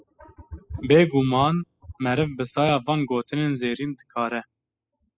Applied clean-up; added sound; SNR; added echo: classical method spectral subtraction.